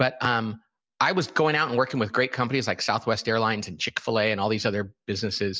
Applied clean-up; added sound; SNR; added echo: none; none; none; none.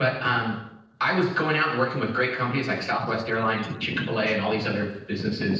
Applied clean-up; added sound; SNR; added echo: neural separator model SepFormer DNS4.